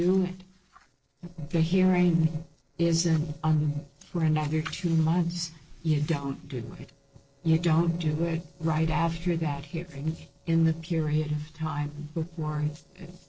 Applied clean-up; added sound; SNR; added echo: neural separator model SepFormer DNS4.